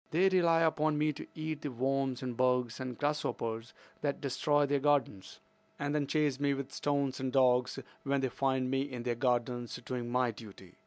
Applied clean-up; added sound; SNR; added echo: none; none; none; none.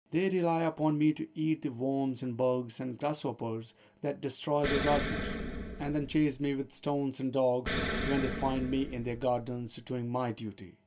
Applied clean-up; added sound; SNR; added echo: none; Explosion; 5 dB; reverberation time 0.2 s.